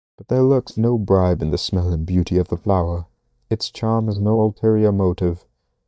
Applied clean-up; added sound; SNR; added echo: neural mask model DeepFilterNet 3.